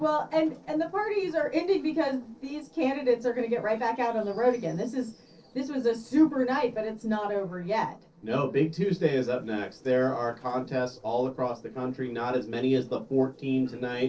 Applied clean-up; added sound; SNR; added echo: neural separator model SepFormer DNS4.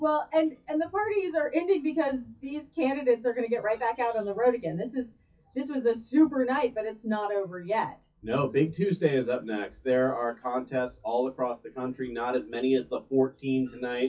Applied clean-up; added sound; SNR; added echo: classical method WPE with log-MMSE.